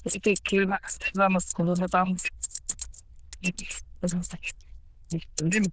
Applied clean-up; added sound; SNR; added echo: neural diffusion model UNIVERSE++.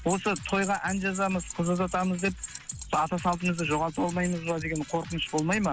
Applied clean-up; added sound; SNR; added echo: none; Keys jangling; 14 dB; none.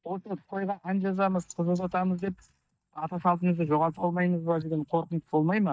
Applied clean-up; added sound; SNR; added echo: neural mask model DeepFilterNet 3.